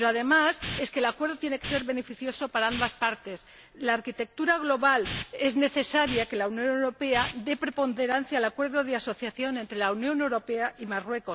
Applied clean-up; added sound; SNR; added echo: none; Hiss; 7 dB; none.